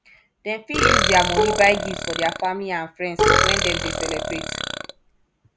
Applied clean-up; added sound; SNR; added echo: none; Dishes, pots, and pans + Burping, eructation; -3 dB; none.